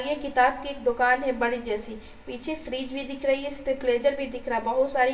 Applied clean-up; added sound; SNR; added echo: none; none; none; reverberation time 0.6 s.